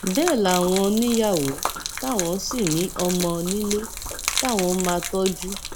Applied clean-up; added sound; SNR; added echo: none; Gurgling / Liquid; 6 dB; none.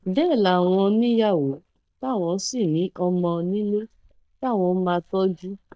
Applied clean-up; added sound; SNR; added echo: neural mask model DeepFilterNet 3.